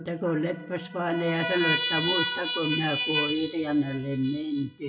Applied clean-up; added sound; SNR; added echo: classical method WPE with log-MMSE.